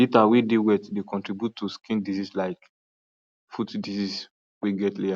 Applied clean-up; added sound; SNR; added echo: none; none; none; none.